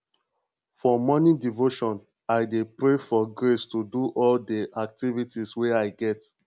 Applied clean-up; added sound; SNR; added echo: none; none; none; none.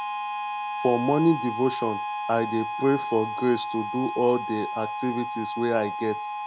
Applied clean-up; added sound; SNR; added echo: none; Harmonica; 5 dB; none.